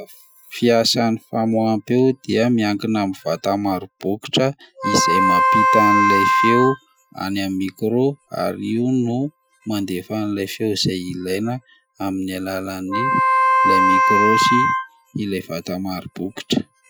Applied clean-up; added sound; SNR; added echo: classical method Wiener filter.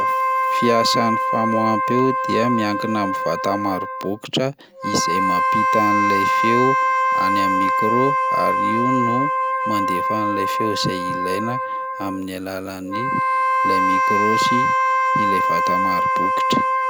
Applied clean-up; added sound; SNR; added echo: none; Wind instrument, woodwind instrument; -4 dB; none.